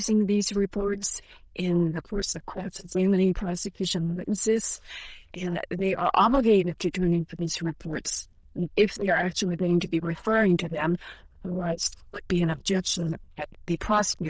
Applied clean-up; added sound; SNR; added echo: neural diffusion model UNIVERSE++.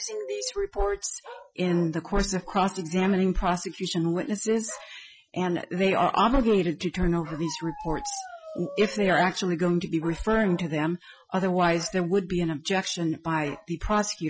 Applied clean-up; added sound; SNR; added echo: classical method Wiener filter.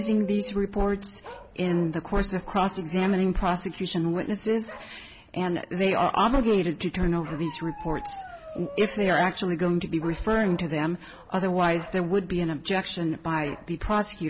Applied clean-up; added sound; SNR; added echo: none; Bark; 19 dB; none.